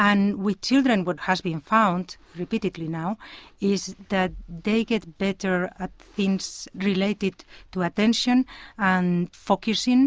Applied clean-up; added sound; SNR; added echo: none; none; none; none.